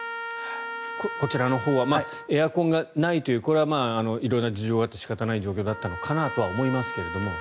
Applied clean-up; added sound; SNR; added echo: none; Trumpet; 11 dB; none.